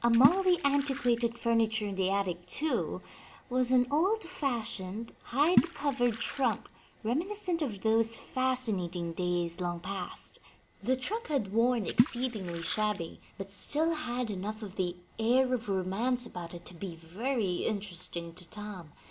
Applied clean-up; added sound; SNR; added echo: none; Water / Splash, splatter; 4 dB; none.